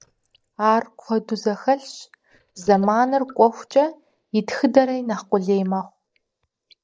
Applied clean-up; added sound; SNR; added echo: neural mask model DeepFilterNet 3.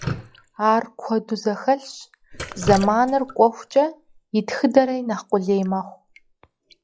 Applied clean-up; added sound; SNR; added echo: classical method log-MMSE.